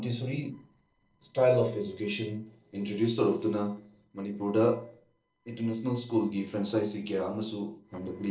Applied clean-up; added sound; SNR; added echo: neural separator model SepFormer DNS4.